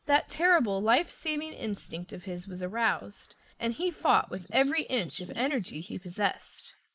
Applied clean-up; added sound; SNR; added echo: neural mask model Resemble Enhance denoiser.